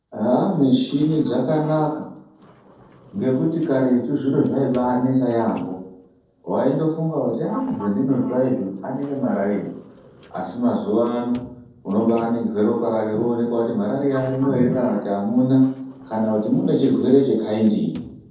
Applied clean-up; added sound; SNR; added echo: neural separator model SepFormer DNS4.